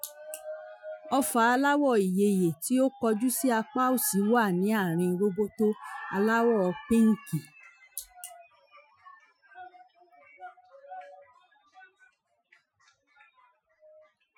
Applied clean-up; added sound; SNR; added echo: classical method Wiener filter.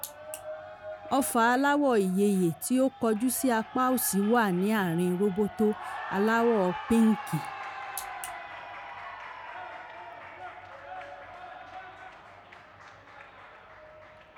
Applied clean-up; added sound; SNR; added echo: none; Cheering; 13 dB; none.